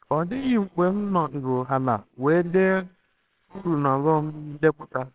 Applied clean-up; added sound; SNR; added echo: neural separator model SepFormer WHAMR!.